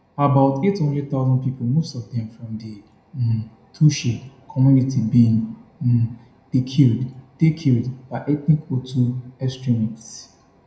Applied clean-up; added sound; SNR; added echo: none; none; none; reverberation time 0.4 s.